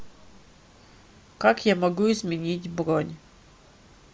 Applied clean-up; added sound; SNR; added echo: none; none; none; none.